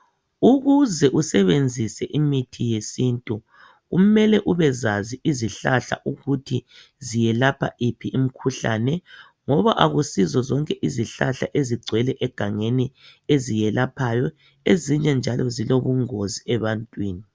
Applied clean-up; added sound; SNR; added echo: none; none; none; none.